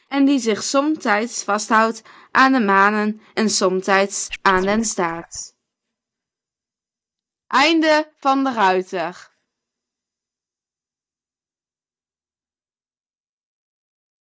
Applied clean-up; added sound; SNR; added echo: neural mask model DeepFilterNet 3.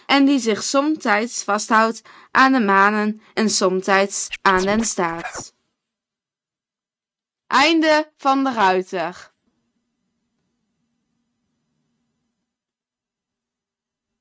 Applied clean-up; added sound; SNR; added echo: neural mask model RNNoise.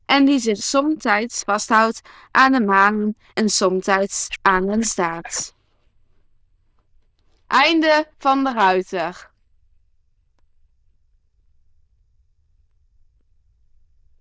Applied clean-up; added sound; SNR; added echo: neural diffusion model UNIVERSE++.